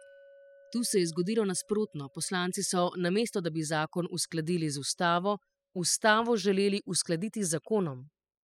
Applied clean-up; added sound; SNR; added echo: classical method spectral subtraction.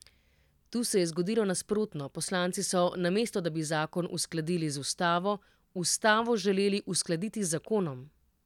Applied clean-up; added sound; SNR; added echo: none; none; none; none.